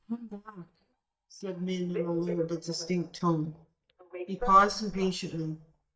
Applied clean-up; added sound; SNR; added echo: neural mask model DeepFilterNet 3.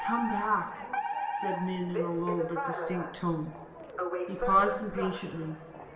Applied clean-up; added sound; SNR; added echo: none; Alarm; 3 dB; reverberation time 0.8 s.